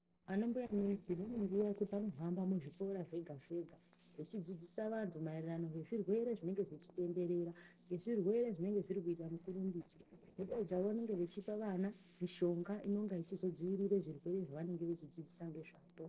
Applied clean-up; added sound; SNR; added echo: neural separator model SepFormer DNS4.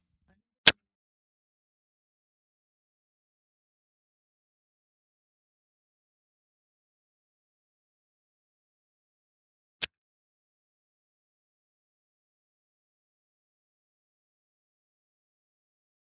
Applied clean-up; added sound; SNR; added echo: neural mask model DeepFilterNet 3.